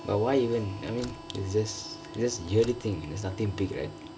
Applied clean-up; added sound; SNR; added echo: none; Slam + Harmonica; 17 dB; none.